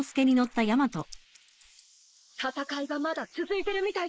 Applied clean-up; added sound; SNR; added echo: neural mask model Resemble Enhance denoiser.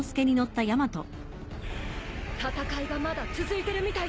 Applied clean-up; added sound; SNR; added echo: none; none; none; none.